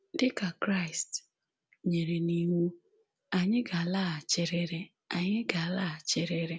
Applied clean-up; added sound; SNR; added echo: none; none; none; none.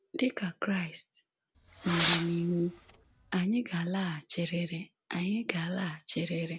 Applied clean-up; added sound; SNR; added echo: none; Fireworks; -2 dB; none.